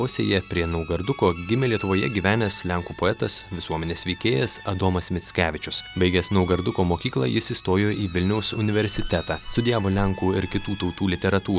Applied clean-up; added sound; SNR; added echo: none; Walk, footsteps; 11 dB; none.